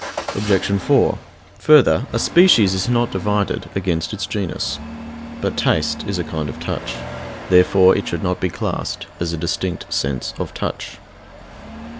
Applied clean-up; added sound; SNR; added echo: none; Engine starting / Accelerating, revving, vroom / Motor vehicle (road); 14 dB; none.